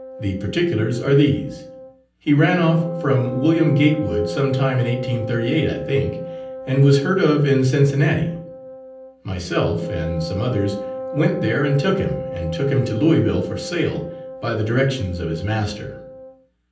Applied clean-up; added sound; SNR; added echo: none; Wind instrument, woodwind instrument; 11 dB; reverberation time 0.6 s.